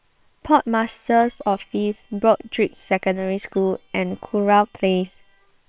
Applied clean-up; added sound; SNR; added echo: neural separator model SepFormer WHAM!.